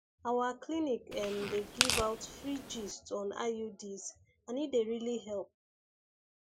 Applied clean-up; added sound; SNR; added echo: none; Tearing; 0 dB; none.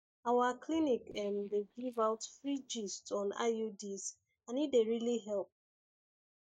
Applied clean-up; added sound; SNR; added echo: neural mask model DeepFilterNet 3.